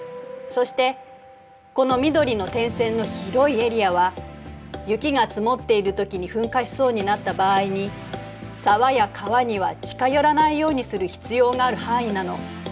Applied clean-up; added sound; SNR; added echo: none; none; none; none.